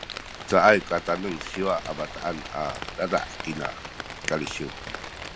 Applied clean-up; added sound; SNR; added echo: none; Rain; 10 dB; none.